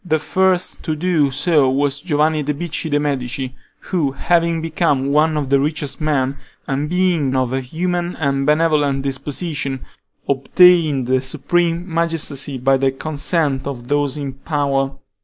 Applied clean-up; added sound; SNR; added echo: neural mask model Resemble Enhance denoiser.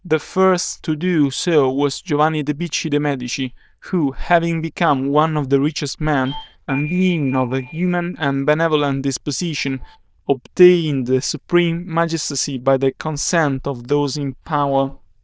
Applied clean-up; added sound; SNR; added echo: neural diffusion model UNIVERSE++.